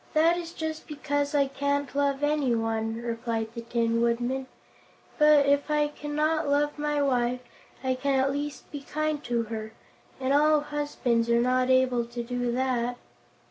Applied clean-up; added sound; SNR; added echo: none; none; none; none.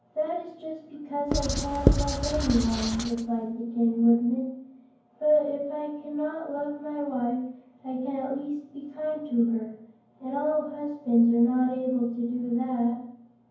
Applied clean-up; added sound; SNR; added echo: none; Writing; 0 dB; reverberation time 0.9 s.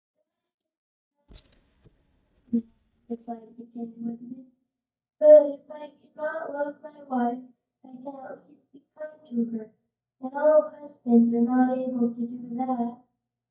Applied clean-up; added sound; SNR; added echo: neural mask model DeepFilterNet 3.